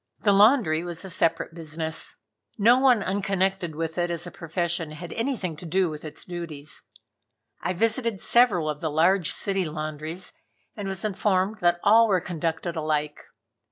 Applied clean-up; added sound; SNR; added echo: none; none; none; none.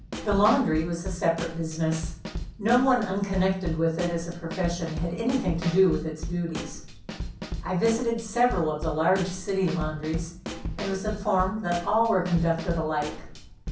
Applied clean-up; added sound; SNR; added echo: none; Snare drum / Drum kit; 9 dB; reverberation time 0.6 s.